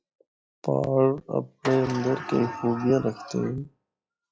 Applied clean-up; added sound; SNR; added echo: classical method log-MMSE.